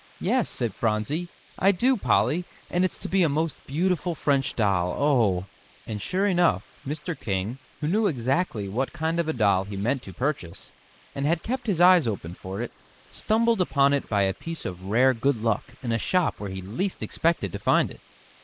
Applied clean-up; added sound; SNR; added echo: neural mask model Resemble Enhance denoiser.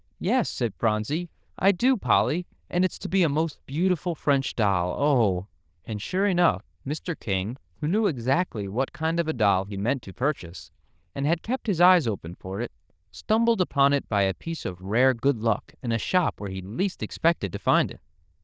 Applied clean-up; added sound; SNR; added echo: neural diffusion model UNIVERSE++.